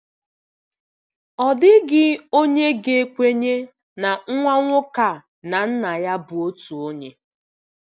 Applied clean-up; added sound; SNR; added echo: none; none; none; none.